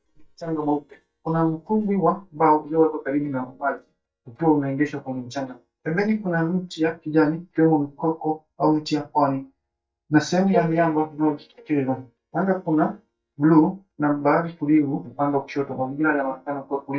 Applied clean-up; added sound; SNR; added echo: neural mask model DeepFilterNet 3.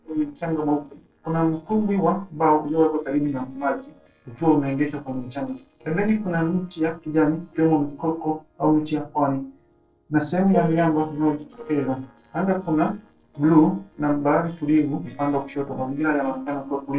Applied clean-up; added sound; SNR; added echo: neural separator model SepFormer DNS4.